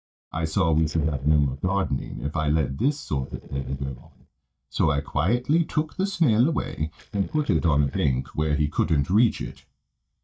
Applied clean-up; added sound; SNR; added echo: neural mask model DeepFilterNet 3.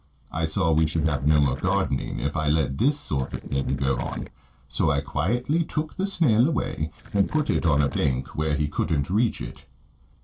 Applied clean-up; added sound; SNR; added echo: neural separator model SepFormer DNS4.